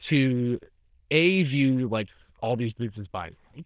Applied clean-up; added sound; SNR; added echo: neural diffusion model UNIVERSE++.